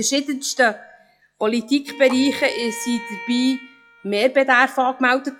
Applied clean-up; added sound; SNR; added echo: classical method log-MMSE.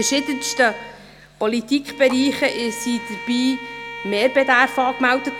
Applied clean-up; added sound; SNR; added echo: none; Bowed string instrument; 13 dB; none.